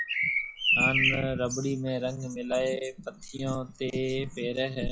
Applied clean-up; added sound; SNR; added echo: classical method log-MMSE.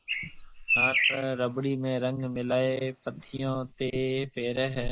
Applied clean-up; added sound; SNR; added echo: neural mask model Resemble Enhance denoiser.